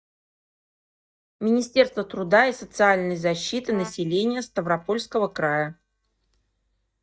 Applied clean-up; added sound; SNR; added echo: neural mask model DeepFilterNet 3.